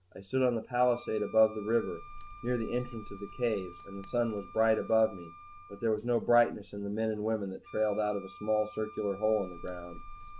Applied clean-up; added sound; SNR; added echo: none; Wind instrument, woodwind instrument + Bird; 17 dB; none.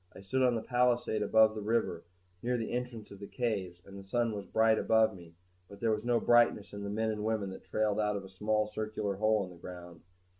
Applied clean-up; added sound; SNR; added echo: none; none; none; none.